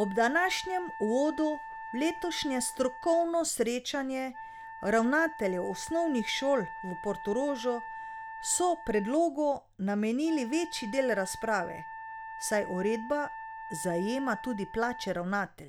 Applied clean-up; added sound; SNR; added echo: none; Wind instrument, woodwind instrument; 12 dB; none.